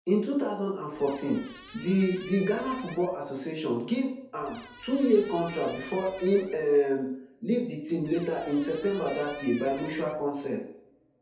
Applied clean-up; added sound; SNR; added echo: none; Squeak; 18 dB; reverberation time 2.0 s.